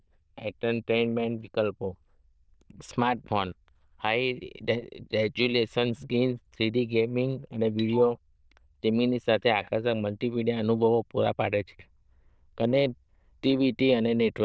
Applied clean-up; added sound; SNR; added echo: neural diffusion model UNIVERSE++.